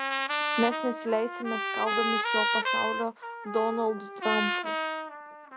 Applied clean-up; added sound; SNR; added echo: none; Trumpet; -1 dB; none.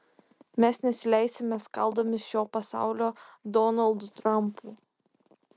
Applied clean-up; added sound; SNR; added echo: none; none; none; none.